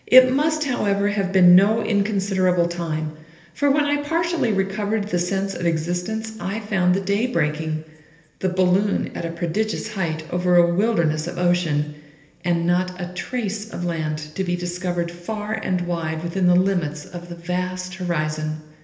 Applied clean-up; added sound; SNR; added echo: none; none; none; reverberation time 1.4 s.